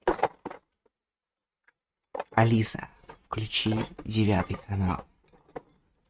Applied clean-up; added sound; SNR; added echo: neural mask model RNNoise.